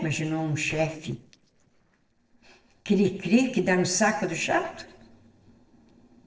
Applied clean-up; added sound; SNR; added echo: neural separator model SepFormer DNS4.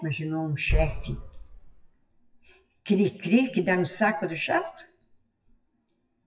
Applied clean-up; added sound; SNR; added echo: classical method WPE with log-MMSE.